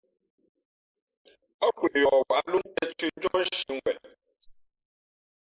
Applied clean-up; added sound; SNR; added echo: neural mask model Resemble Enhance denoiser.